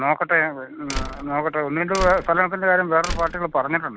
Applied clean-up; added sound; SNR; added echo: none; Slam; 10 dB; none.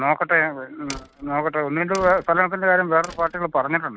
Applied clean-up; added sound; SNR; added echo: neural mask model RNNoise.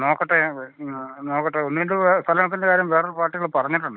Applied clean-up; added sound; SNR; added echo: neural mask model Resemble Enhance denoiser.